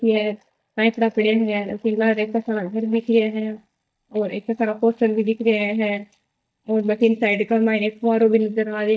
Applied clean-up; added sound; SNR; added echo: neural mask model DeepFilterNet 3.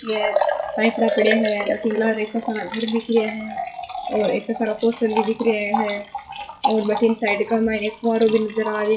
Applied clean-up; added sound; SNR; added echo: classical method WPE with log-MMSE.